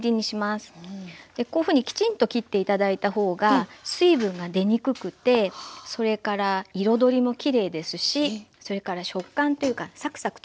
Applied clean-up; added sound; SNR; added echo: none; none; none; none.